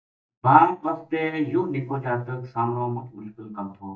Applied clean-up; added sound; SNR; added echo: neural mask model DeepFilterNet 3.